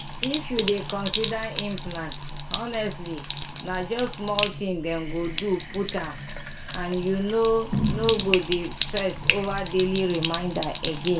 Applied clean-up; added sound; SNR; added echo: none; Sink (filling or washing); 4 dB; reverberation time 0.3 s.